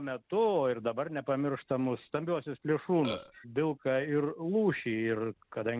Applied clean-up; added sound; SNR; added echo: none; Burping, eructation; 8 dB; none.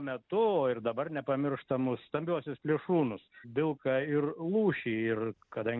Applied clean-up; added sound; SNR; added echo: none; none; none; none.